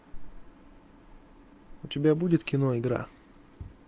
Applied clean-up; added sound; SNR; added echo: none; none; none; none.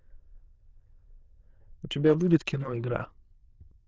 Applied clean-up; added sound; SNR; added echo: neural diffusion model UNIVERSE++.